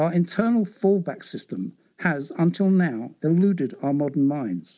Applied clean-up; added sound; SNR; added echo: none; none; none; none.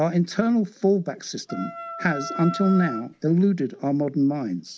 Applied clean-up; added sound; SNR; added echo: none; Wind instrument, woodwind instrument; 10 dB; none.